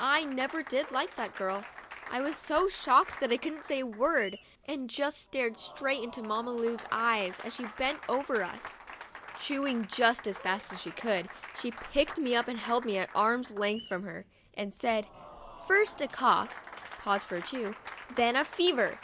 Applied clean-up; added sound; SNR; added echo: none; Applause; 15 dB; none.